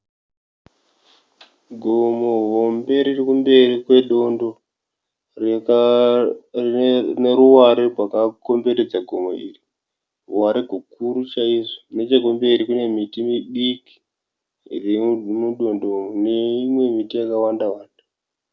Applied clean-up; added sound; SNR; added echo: none; none; none; none.